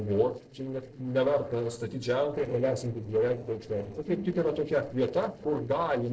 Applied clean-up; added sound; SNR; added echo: neural separator model SepFormer DNS4.